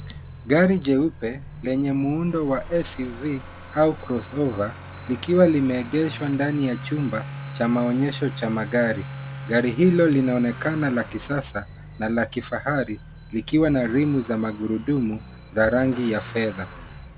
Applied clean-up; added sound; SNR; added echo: none; Accelerating, revving, vroom / Motor vehicle (road); 14 dB; none.